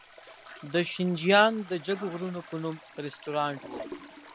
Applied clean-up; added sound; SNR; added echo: none; Toilet flush; 17 dB; none.